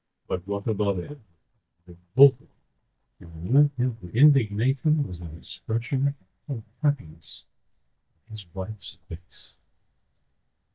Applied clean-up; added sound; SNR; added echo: neural mask model DeepFilterNet 3.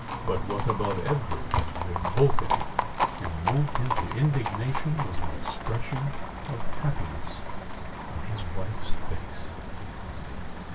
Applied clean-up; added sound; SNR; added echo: none; Livestock, farm animals, working animals; 5 dB; reverberation time 0.1 s.